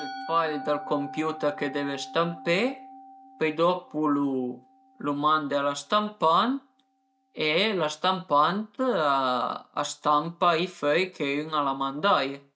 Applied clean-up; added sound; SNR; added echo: none; Musical instrument; 19 dB; none.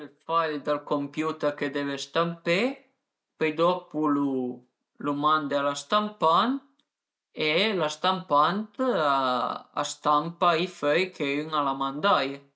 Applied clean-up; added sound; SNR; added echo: none; none; none; none.